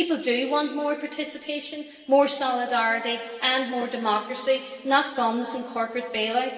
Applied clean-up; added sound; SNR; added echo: none; none; none; reverberation time 2.7 s.